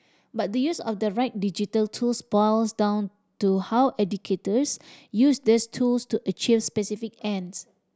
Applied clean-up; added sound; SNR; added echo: none; none; none; none.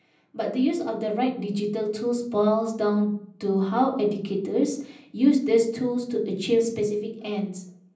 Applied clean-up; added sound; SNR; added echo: none; none; none; reverberation time 0.6 s.